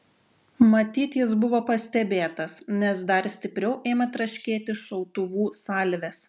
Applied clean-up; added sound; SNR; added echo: none; none; none; none.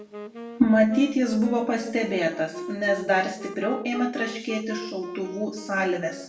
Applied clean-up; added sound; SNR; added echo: none; Wind instrument, woodwind instrument; 13 dB; reverberation time 0.6 s.